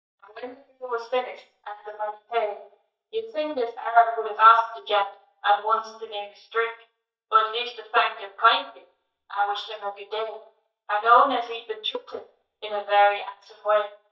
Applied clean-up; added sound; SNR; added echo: neural mask model DeepFilterNet 3.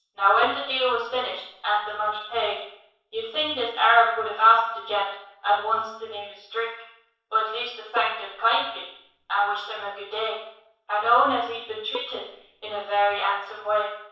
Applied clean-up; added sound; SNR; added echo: neural separator model SepFormer DNS4.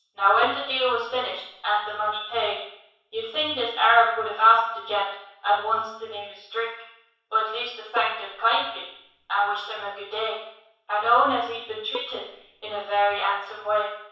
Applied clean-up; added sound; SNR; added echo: none; Bowed string instrument; 16 dB; reverberation time 0.7 s.